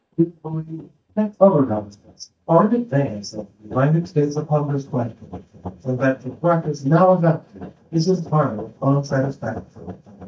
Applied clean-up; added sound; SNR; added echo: neural mask model DeepFilterNet 3.